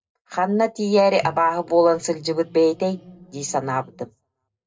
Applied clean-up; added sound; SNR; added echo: neural separator model SepFormer DNS4.